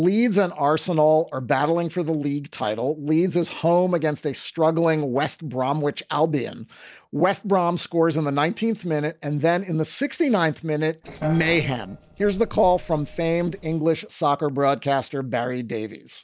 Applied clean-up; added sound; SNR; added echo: neural separator model SepFormer DNS4.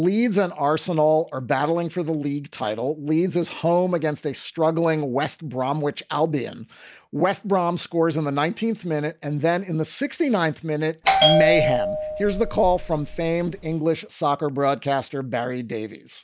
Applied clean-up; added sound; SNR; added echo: none; Bell; -1 dB; none.